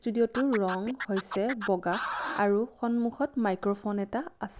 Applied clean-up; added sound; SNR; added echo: none; Scratching (performance technique); 7 dB; none.